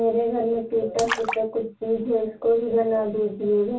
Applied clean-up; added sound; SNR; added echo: none; Splash, splatter; 11 dB; reverberation time 0.2 s.